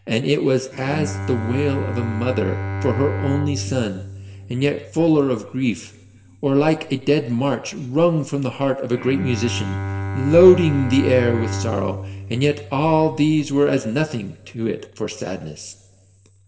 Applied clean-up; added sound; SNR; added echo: none; Bowed string instrument; 9 dB; reverberation time 1.9 s.